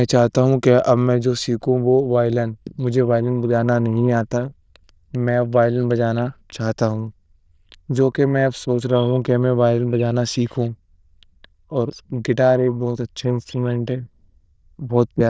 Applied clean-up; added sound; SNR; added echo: neural diffusion model UNIVERSE++.